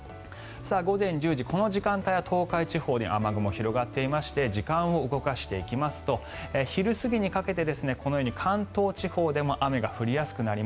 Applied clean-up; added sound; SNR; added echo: none; none; none; none.